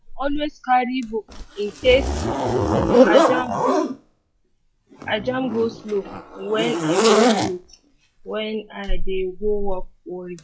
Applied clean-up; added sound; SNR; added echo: classical method log-MMSE.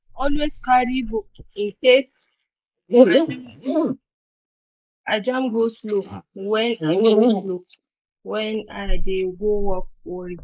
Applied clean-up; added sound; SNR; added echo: neural mask model Resemble Enhance denoiser.